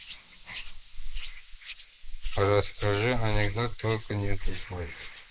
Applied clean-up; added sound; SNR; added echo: neural mask model Resemble Enhance denoiser.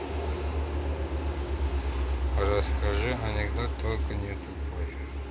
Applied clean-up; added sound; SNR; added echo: none; none; none; none.